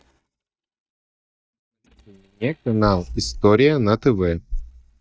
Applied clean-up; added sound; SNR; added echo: neural mask model DeepFilterNet 3.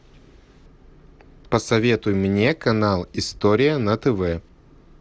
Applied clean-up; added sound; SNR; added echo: none; none; none; none.